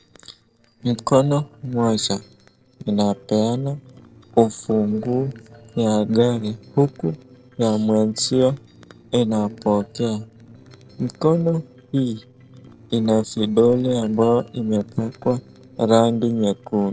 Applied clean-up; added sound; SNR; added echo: neural separator model SepFormer DNS4.